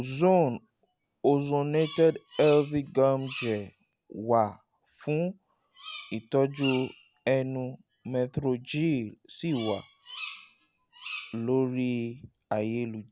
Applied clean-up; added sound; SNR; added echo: none; Bird vocalization, bird call, bird song; 17 dB; none.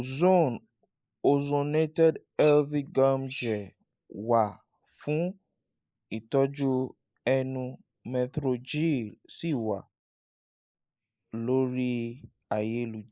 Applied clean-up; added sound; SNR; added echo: neural mask model Resemble Enhance denoiser.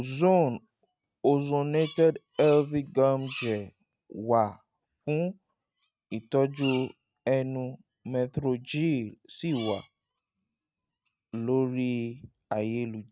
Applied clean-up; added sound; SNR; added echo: neural mask model RNNoise.